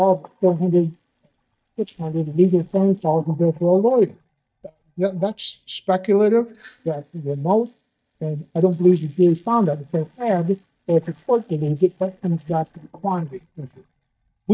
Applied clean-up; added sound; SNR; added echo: neural mask model DeepFilterNet 3.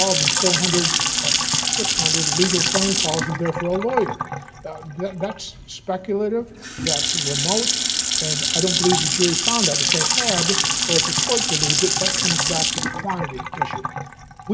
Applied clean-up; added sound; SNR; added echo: none; Sink (filling or washing) / Water tap, faucet / Splash, splatter; -4 dB; reverberation time 0.5 s.